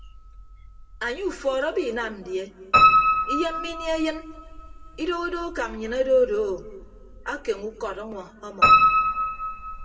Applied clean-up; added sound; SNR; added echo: none; Piano; -4 dB; reverberation time 1.8 s.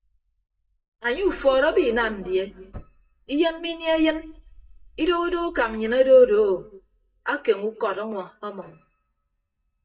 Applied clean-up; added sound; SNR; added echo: neural mask model DeepFilterNet 3.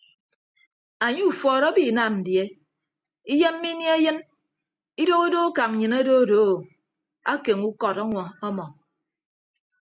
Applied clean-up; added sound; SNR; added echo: none; none; none; none.